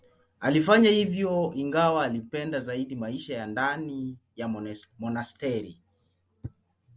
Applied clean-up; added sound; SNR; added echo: none; none; none; none.